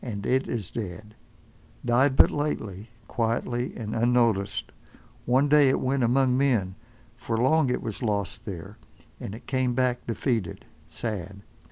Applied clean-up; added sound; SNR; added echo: none; none; none; none.